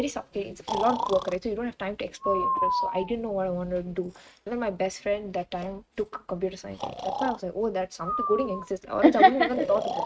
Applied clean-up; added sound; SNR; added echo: neural mask model RNNoise.